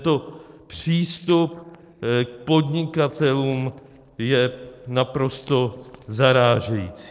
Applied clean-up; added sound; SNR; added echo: neural separator model SepFormer DNS4.